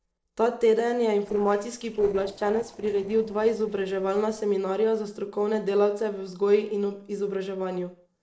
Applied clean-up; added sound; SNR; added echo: neural separator model SepFormer DNS4.